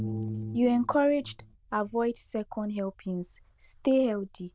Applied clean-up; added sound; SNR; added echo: neural diffusion model UNIVERSE++.